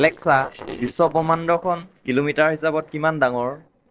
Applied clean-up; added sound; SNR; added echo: neural separator model SepFormer DNS4.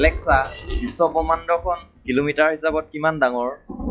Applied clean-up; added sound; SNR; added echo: classical method log-MMSE.